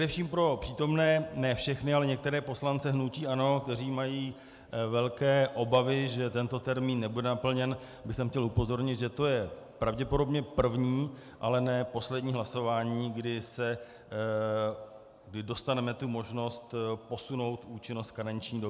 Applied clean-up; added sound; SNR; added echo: none; none; none; none.